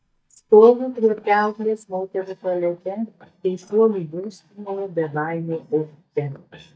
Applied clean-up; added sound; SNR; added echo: neural mask model DeepFilterNet 3.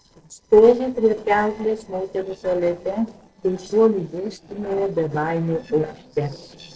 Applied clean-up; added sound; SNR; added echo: neural separator model SepFormer DNS4.